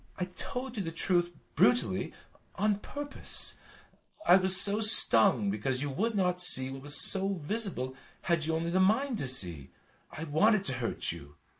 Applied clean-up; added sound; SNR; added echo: neural mask model Resemble Enhance denoiser.